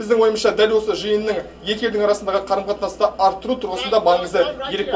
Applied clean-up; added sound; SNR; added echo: none; none; none; reverberation time 0.2 s.